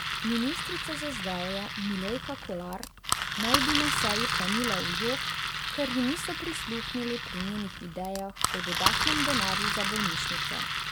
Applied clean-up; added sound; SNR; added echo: none; Engine; -3 dB; none.